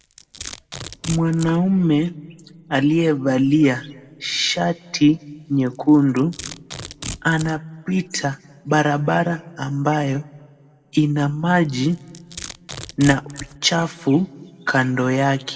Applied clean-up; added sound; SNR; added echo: none; Domestic sounds, home sounds; 19 dB; reverberation time 0.2 s.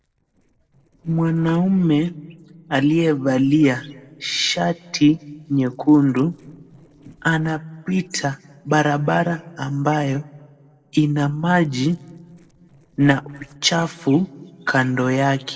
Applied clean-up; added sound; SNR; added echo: neural separator model SepFormer DNS4.